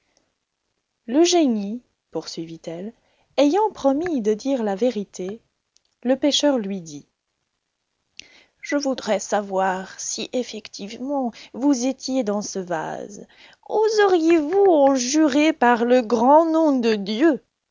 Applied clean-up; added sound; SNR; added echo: none; none; none; none.